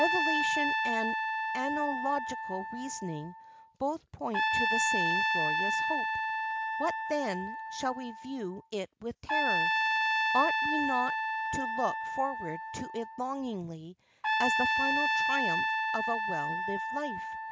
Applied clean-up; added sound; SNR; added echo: none; Trumpet; -4 dB; none.